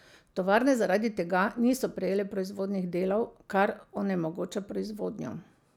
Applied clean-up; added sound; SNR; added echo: none; none; none; none.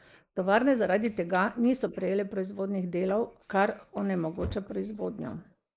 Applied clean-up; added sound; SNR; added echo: neural mask model Resemble Enhance denoiser.